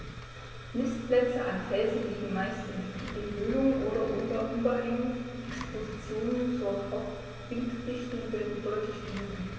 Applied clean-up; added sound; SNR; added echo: none; Engine; 16 dB; reverberation time 2.7 s.